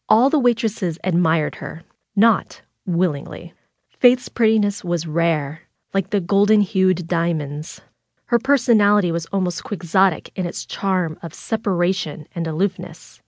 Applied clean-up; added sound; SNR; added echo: none; none; none; none.